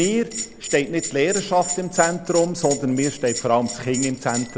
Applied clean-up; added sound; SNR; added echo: none; Bell; 9 dB; none.